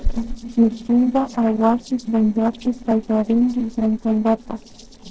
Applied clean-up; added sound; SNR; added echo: neural separator model SepFormer DNS4.